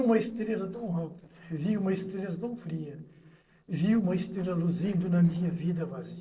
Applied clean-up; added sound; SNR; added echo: neural separator model SepFormer DNS4.